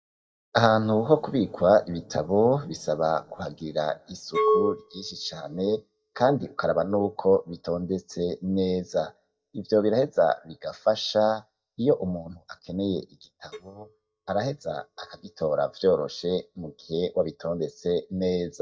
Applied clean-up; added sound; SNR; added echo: neural mask model DeepFilterNet 3.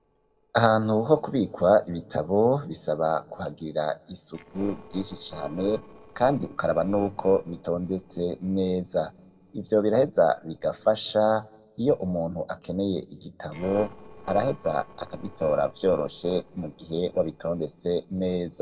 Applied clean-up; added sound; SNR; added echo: neural separator model SepFormer DNS4.